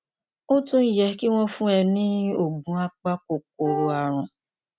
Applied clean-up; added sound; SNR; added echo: none; Wind instrument, woodwind instrument; 8 dB; none.